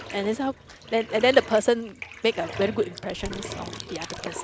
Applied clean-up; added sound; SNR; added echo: none; Domestic sounds, home sounds + Bathtub (filling or washing); 12 dB; none.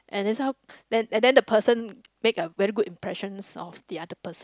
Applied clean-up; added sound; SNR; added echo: none; none; none; none.